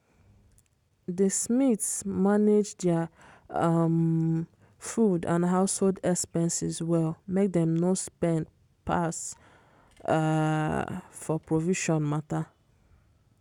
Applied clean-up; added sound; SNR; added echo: none; none; none; none.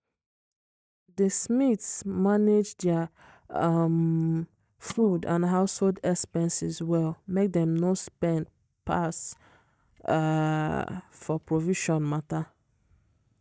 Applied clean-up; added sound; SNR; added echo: neural mask model DeepFilterNet 3.